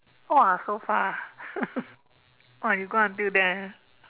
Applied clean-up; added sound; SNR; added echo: none; none; none; none.